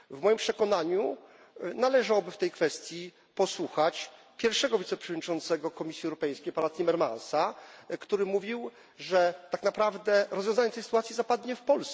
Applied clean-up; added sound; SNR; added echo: none; none; none; none.